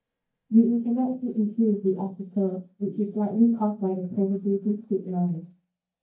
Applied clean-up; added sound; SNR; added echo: neural mask model DeepFilterNet 3.